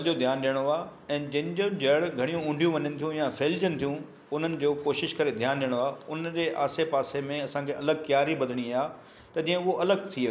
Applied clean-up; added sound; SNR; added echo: none; none; none; none.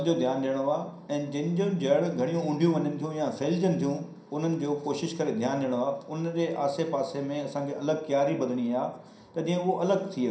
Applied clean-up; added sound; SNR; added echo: none; none; none; reverberation time 0.5 s.